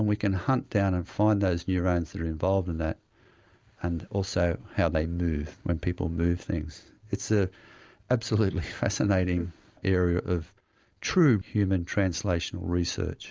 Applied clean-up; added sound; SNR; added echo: none; none; none; none.